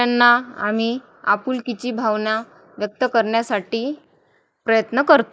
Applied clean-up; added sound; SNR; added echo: neural mask model Resemble Enhance denoiser.